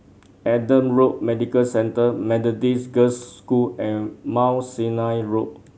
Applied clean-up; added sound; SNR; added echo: none; none; none; none.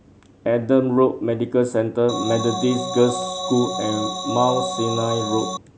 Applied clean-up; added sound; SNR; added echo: none; Organ; 6 dB; none.